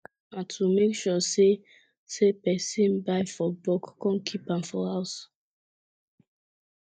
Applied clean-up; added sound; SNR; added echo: neural mask model DeepFilterNet 3.